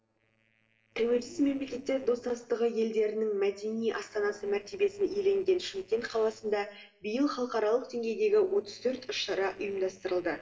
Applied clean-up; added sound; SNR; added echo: neural separator model SepFormer DNS4.